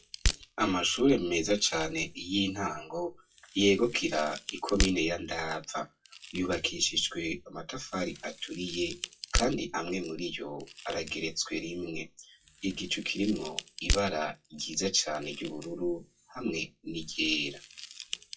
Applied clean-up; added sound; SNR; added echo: classical method WPE with log-MMSE.